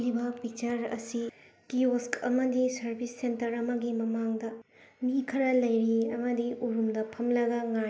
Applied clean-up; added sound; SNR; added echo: none; none; none; none.